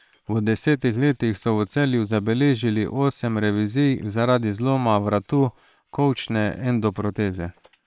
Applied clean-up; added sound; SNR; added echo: neural separator model SepFormer WHAM!.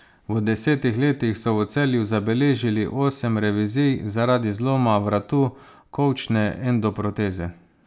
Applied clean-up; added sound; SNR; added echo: none; none; none; none.